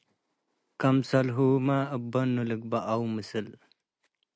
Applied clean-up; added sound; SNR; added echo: none; none; none; none.